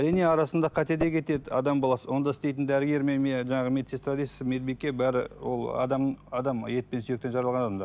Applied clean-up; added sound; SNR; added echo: none; Microwave oven; 20 dB; none.